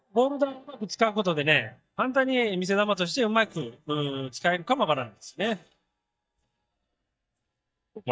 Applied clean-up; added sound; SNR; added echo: neural mask model DeepFilterNet 3.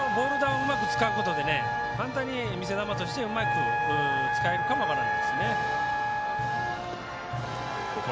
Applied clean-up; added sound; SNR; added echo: none; Wind instrument, woodwind instrument; -1 dB; none.